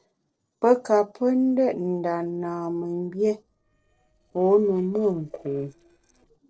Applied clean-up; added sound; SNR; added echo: neural separator model SepFormer DNS4.